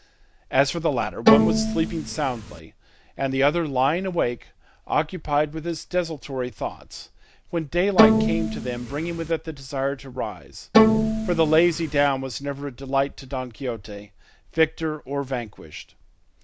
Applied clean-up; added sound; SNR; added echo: none; Bowed string instrument; -5 dB; none.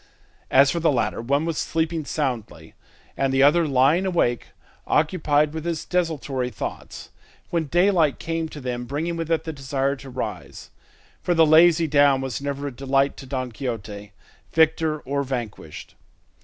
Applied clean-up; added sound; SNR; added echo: none; none; none; none.